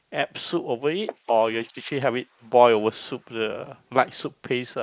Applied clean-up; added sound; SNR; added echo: neural mask model Resemble Enhance denoiser.